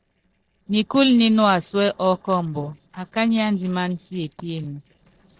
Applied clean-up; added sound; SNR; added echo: neural separator model SepFormer DNS4.